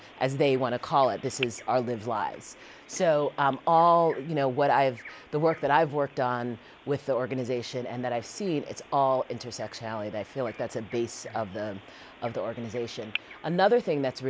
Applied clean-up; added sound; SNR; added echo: none; Bird vocalization, bird call, bird song; 19 dB; none.